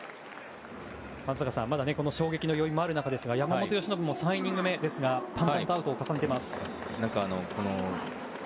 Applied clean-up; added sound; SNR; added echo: none; none; none; none.